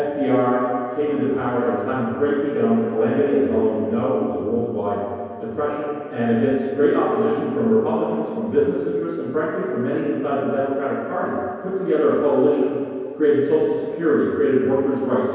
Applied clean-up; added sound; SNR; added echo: none; none; none; reverberation time 2.2 s.